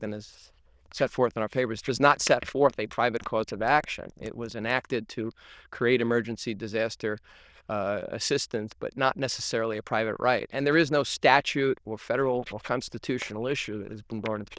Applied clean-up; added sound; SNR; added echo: neural diffusion model UNIVERSE++.